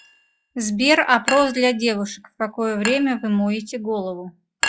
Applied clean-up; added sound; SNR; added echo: classical method log-MMSE.